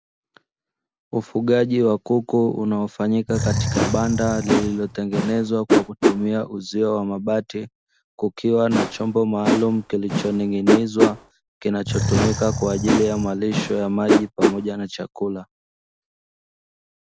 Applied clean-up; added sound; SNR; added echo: none; Animal + Whoosh, swoosh, swish; 0 dB; none.